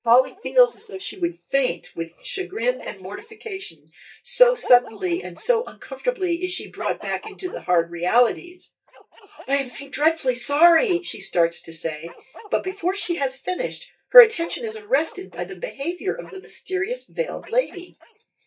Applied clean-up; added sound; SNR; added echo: neural mask model DeepFilterNet 3.